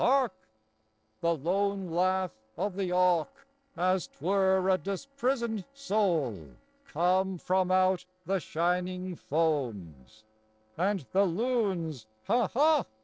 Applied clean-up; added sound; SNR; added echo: neural separator model SepFormer DNS4.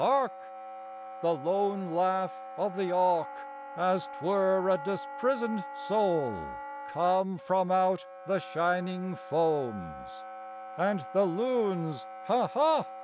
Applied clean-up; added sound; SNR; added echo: none; Wind instrument, woodwind instrument; 12 dB; none.